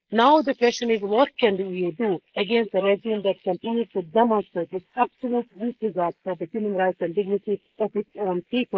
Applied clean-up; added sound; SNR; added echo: neural mask model Resemble Enhance denoiser.